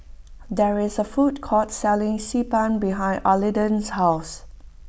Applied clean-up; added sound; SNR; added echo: none; none; none; none.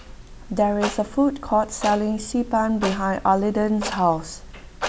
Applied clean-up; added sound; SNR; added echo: none; Clock; 13 dB; none.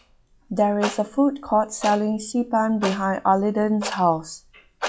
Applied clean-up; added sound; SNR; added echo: classical method log-MMSE.